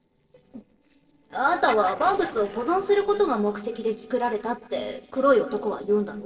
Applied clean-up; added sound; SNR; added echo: neural separator model SepFormer DNS4.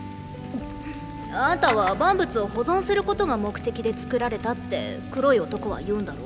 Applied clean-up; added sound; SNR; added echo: none; none; none; none.